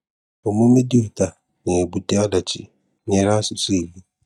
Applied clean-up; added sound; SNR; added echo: neural mask model DeepFilterNet 3.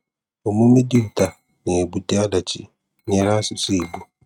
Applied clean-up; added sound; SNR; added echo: neural mask model RNNoise.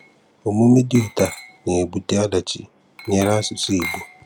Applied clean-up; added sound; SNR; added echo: none; Glass; 17 dB; none.